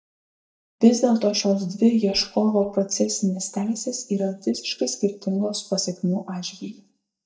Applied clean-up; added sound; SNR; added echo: neural mask model DeepFilterNet 3.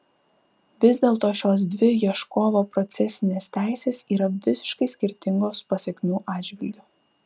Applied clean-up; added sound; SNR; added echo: none; none; none; none.